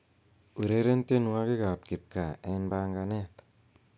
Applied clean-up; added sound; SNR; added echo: none; none; none; none.